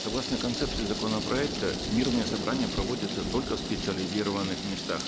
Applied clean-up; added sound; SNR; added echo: none; Chatter / Traffic noise, roadway noise / Train + Thunder; 2 dB; none.